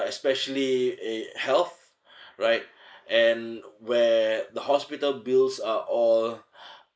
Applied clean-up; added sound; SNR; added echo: neural mask model Resemble Enhance denoiser.